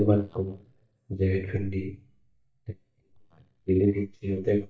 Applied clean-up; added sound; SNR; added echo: neural mask model DeepFilterNet 3.